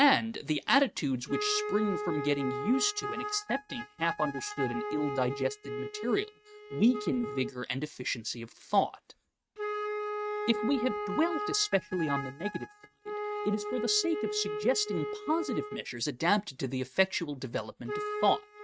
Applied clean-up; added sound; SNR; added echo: neural mask model RNNoise.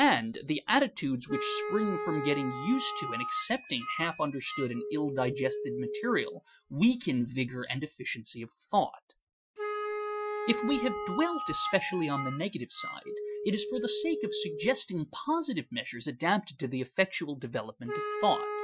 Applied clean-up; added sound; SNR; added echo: classical method Wiener filter.